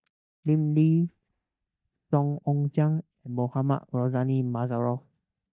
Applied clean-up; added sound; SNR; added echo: neural mask model DeepFilterNet 3.